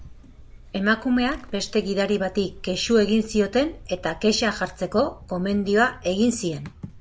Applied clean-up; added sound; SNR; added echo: none; Vehicle; 19 dB; none.